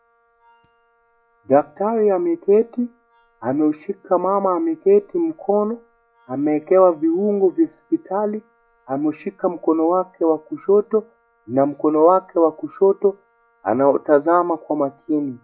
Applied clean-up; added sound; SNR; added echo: classical method log-MMSE.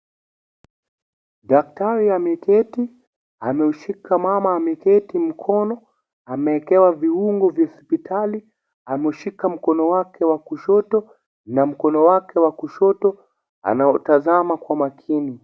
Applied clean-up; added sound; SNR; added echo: none; none; none; none.